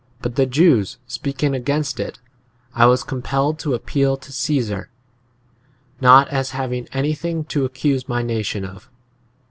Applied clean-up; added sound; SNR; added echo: none; none; none; none.